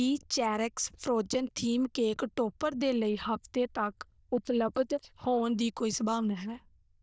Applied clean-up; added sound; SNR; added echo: neural diffusion model UNIVERSE++.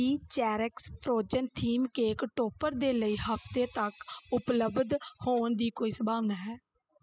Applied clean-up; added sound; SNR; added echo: classical method spectral subtraction.